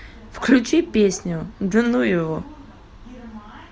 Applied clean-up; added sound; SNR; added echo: none; none; none; none.